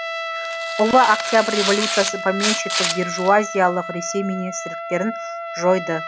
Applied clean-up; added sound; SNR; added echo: none; Tearing + Trumpet; 5 dB; none.